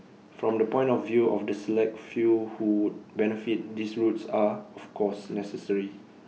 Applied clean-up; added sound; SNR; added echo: none; none; none; none.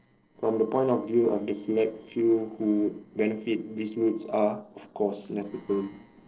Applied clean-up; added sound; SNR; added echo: neural separator model SepFormer DNS4.